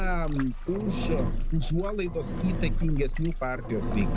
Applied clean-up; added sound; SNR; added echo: none; Engine; -2 dB; none.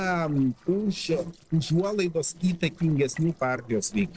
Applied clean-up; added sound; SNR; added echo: neural separator model SepFormer DNS4.